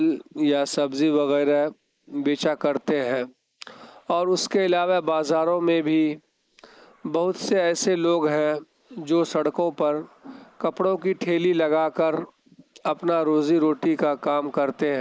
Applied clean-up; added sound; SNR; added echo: neural mask model Resemble Enhance denoiser.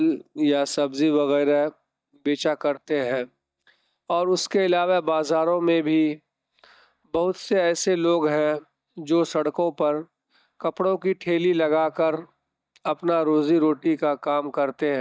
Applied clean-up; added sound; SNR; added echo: neural mask model DeepFilterNet 3.